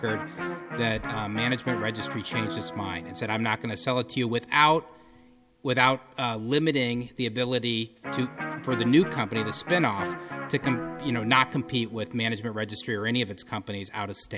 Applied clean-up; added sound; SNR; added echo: none; Electric guitar; 10 dB; none.